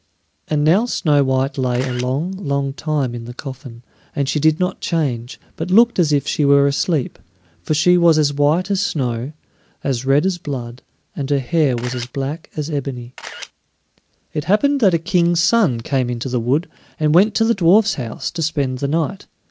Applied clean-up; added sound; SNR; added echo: none; Camera; 13 dB; none.